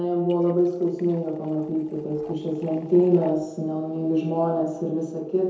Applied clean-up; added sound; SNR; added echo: neural separator model SepFormer DNS4.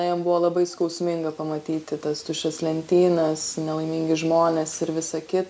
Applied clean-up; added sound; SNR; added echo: none; none; none; none.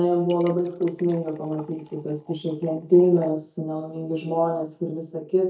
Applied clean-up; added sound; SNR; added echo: neural mask model DeepFilterNet 3.